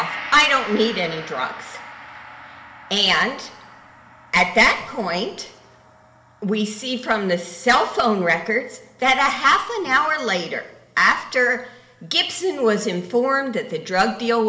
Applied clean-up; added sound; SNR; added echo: none; Gong; 19 dB; reverberation time 0.9 s.